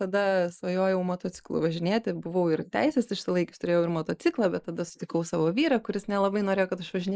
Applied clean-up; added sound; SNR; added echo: neural mask model Resemble Enhance denoiser.